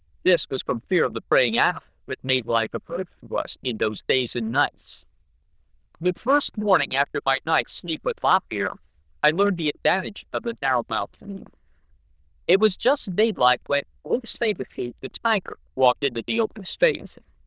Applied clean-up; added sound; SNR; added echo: neural diffusion model UNIVERSE++.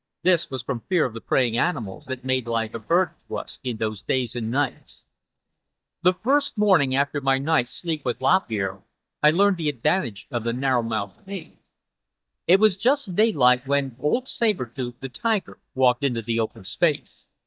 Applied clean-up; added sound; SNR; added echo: neural mask model DeepFilterNet 3.